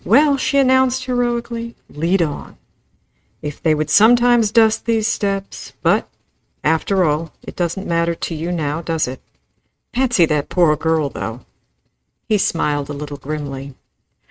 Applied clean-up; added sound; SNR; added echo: neural mask model RNNoise.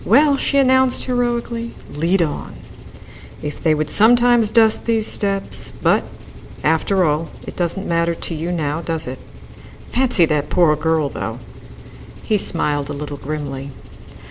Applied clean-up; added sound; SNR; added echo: none; Engine; 17 dB; none.